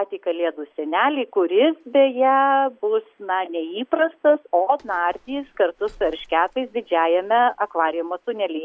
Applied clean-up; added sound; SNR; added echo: none; none; none; none.